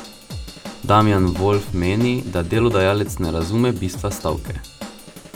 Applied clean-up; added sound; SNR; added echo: none; Drum / Drum kit; 13 dB; none.